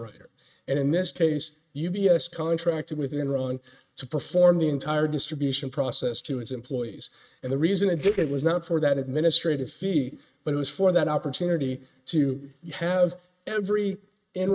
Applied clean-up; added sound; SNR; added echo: neural mask model RNNoise.